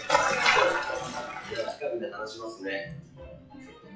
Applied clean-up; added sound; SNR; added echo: classical method WPE with log-MMSE.